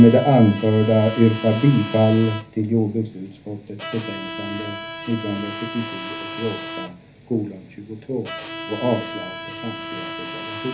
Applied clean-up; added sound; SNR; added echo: none; Bowed string instrument; 12 dB; reverberation time 0.3 s.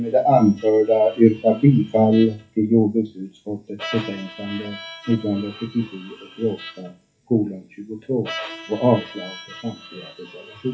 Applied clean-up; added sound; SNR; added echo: classical method WPE with log-MMSE.